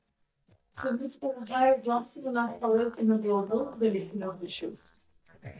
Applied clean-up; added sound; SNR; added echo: neural mask model DeepFilterNet 3.